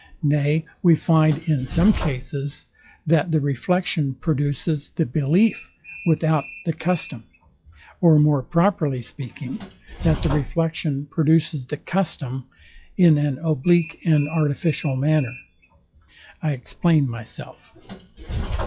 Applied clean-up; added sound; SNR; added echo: classical method log-MMSE.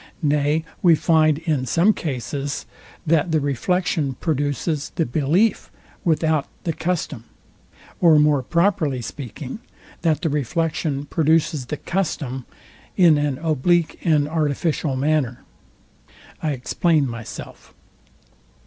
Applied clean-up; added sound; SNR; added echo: none; none; none; none.